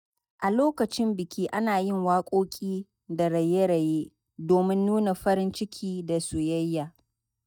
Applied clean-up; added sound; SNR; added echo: neural mask model DeepFilterNet 3.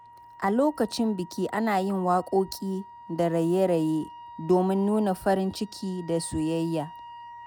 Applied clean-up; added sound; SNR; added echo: none; Wind instrument, woodwind instrument; 19 dB; none.